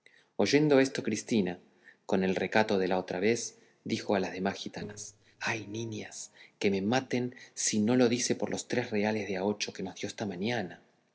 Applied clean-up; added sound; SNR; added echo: neural separator model SepFormer DNS4.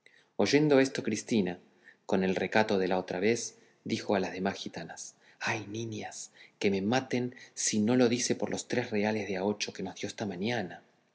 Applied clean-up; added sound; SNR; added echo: none; none; none; none.